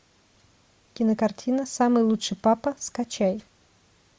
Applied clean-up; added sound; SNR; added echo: none; none; none; none.